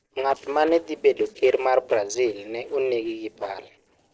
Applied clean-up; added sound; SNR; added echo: neural separator model SepFormer DNS4.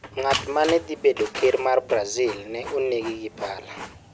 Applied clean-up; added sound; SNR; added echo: none; Printer; 12 dB; none.